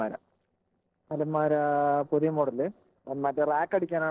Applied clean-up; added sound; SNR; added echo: neural separator model SepFormer DNS4.